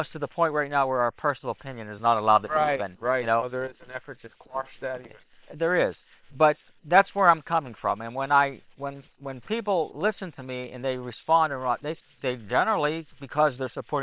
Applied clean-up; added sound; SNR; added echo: neural separator model SepFormer WHAM!.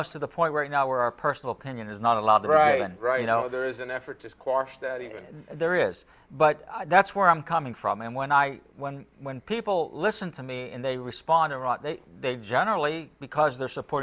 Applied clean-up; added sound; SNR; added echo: none; none; none; none.